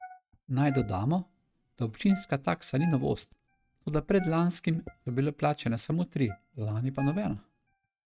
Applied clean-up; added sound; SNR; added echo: neural mask model RNNoise.